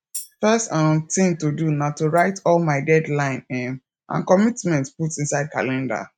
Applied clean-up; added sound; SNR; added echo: neural mask model RNNoise.